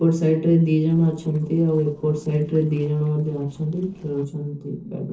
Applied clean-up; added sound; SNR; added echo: neural separator model SepFormer DNS4.